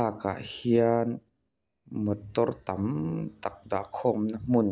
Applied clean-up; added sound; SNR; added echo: none; none; none; none.